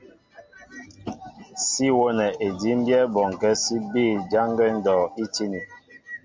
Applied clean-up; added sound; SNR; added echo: none; none; none; none.